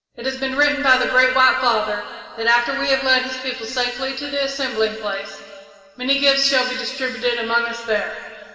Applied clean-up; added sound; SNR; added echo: none; none; none; reverberation time 2.3 s.